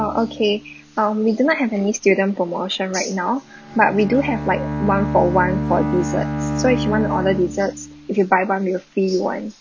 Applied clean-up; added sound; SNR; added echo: none; Bowed string instrument; 7 dB; none.